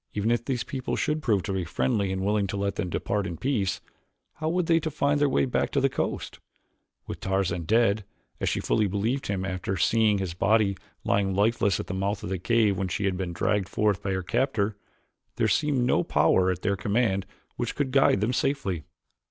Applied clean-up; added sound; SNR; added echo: none; none; none; none.